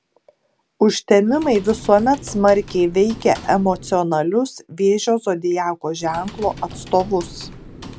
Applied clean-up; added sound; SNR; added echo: none; Computer keyboard; 19 dB; none.